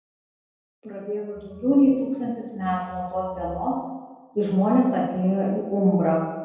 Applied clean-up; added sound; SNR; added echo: none; none; none; reverberation time 1.2 s.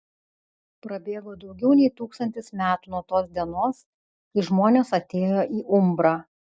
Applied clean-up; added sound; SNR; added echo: none; none; none; none.